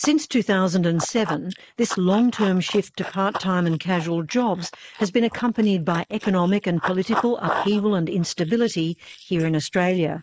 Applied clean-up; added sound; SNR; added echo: neural mask model Resemble Enhance denoiser.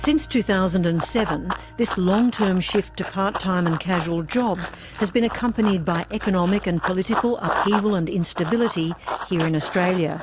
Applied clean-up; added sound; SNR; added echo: none; Run; 9 dB; none.